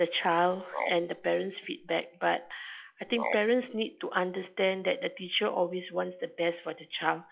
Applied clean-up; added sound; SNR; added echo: classical method log-MMSE.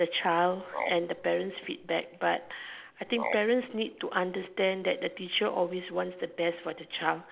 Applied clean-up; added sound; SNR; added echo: none; Frog; 11 dB; none.